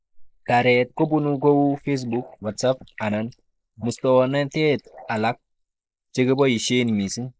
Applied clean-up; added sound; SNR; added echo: neural mask model Resemble Enhance denoiser.